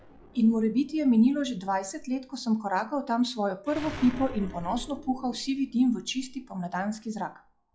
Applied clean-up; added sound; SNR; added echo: classical method log-MMSE.